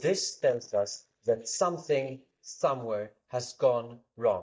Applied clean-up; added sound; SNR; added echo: neural mask model DeepFilterNet 3.